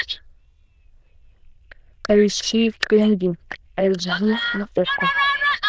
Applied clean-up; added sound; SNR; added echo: neural diffusion model UNIVERSE++.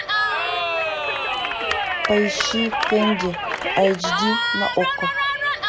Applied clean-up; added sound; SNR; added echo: none; Cheering; -2 dB; none.